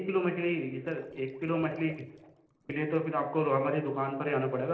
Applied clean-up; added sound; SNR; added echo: neural separator model SepFormer DNS4.